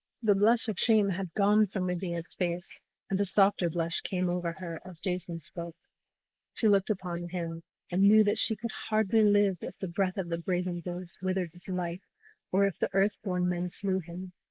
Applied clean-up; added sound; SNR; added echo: neural mask model Resemble Enhance denoiser.